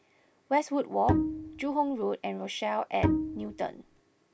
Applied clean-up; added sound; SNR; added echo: none; Bowed string instrument; -1 dB; none.